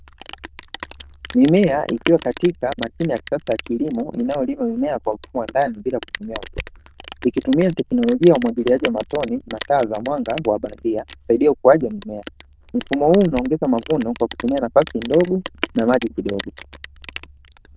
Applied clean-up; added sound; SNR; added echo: neural diffusion model UNIVERSE++.